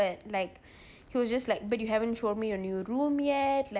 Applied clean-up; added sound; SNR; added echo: none; none; none; none.